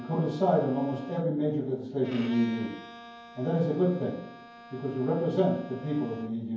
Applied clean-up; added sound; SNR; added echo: none; Bowed string instrument; 18 dB; reverberation time 0.9 s.